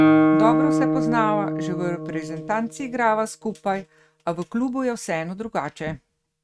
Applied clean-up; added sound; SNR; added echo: neural mask model RNNoise.